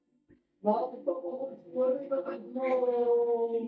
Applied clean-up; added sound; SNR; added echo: neural mask model DeepFilterNet 3.